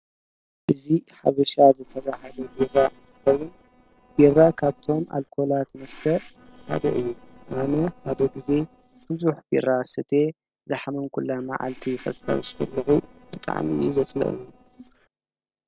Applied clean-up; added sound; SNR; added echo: neural separator model SepFormer DNS4.